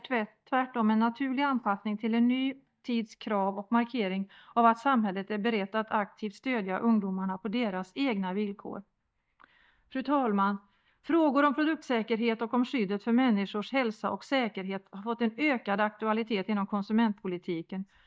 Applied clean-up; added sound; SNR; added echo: neural mask model DeepFilterNet 3.